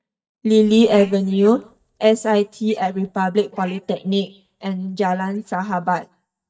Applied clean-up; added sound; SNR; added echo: neural mask model DeepFilterNet 3.